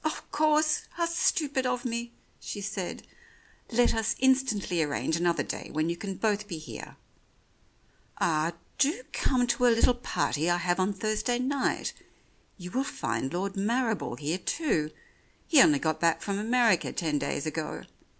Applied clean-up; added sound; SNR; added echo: none; none; none; none.